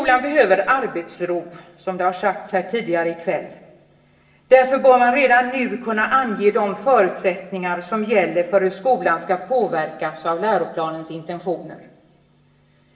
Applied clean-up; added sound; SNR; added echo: none; none; none; reverberation time 0.9 s.